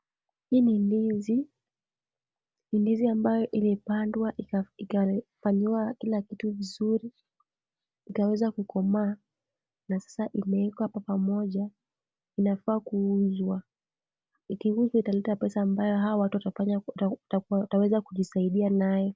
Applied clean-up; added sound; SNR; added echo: none; none; none; none.